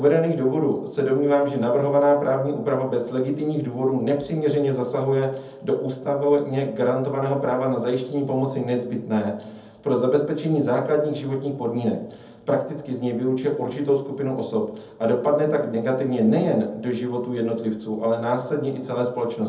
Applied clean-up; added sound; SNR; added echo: none; none; none; reverberation time 0.7 s.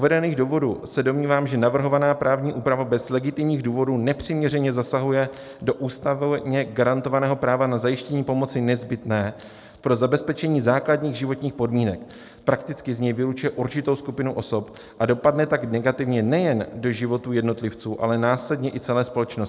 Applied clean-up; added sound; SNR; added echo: none; none; none; none.